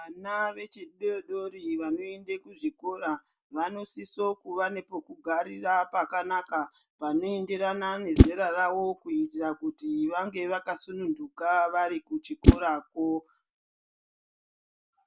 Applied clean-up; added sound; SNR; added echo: none; Whoosh, swoosh, swish; -4 dB; none.